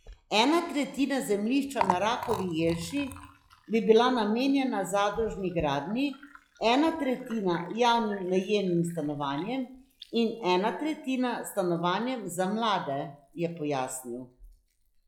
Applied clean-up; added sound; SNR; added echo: classical method log-MMSE.